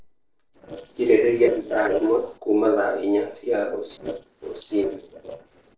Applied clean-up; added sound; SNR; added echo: neural separator model SepFormer DNS4.